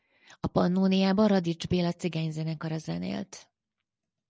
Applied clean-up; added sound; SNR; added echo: none; none; none; none.